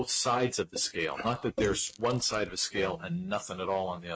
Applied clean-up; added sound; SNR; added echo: neural mask model RNNoise.